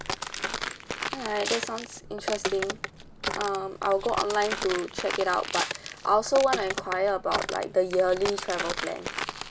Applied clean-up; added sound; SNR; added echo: none; Walk, footsteps; 6 dB; none.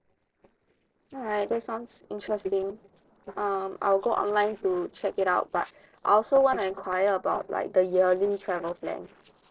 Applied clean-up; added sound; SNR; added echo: neural separator model SepFormer DNS4.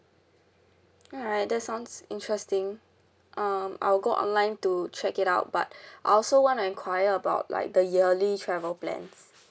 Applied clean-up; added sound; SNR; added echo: none; none; none; none.